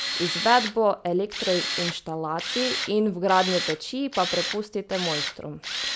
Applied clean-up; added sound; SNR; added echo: none; Tools; 5 dB; none.